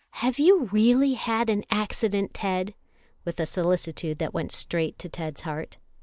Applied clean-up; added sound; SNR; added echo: neural mask model Resemble Enhance denoiser.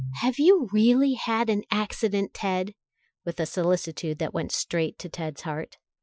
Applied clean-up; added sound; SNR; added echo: classical method Wiener filter.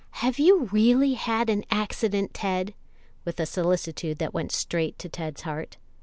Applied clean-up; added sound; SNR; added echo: none; none; none; none.